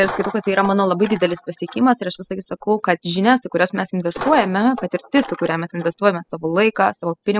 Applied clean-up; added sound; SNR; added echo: classical method spectral subtraction.